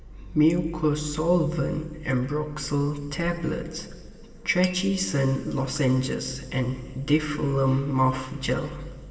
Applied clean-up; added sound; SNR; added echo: none; Glass; 19 dB; reverberation time 2.4 s.